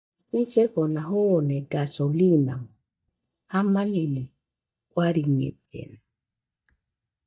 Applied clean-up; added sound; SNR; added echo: neural mask model DeepFilterNet 3.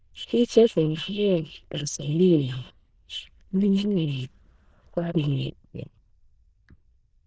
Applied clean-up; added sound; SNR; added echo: neural diffusion model UNIVERSE++.